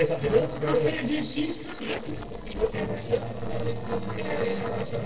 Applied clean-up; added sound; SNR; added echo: neural separator model SepFormer DNS4.